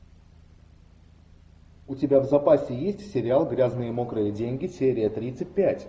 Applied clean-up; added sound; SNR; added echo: none; none; none; none.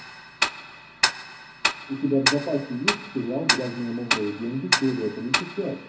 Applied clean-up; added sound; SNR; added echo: none; Tick-tock; -1 dB; reverberation time 0.3 s.